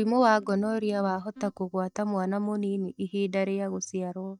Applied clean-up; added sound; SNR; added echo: neural mask model DeepFilterNet 3.